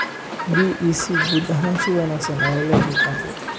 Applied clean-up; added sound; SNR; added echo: none; Chirp, tweet; 1 dB; none.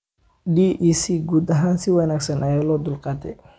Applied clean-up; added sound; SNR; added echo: none; none; none; none.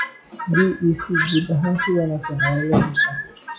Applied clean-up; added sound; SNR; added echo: classical method log-MMSE.